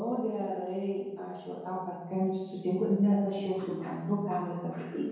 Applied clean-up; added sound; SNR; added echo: none; none; none; reverberation time 1.0 s.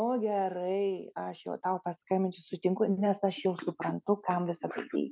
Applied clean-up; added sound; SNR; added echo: none; none; none; none.